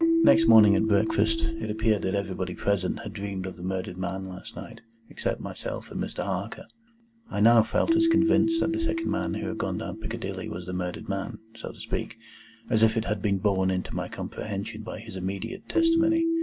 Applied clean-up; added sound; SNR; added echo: none; Keyboard (musical); 4 dB; none.